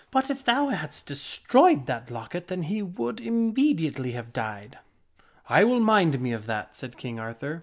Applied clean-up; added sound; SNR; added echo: none; none; none; none.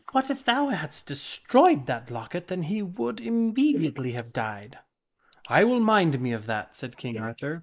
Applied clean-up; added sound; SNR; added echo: neural mask model Resemble Enhance denoiser.